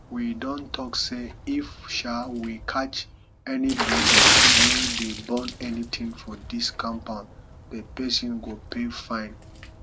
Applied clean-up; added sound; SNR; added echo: none; Splash, splatter; -4 dB; none.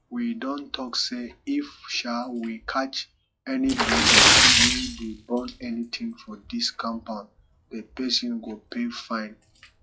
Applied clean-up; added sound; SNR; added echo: classical method log-MMSE.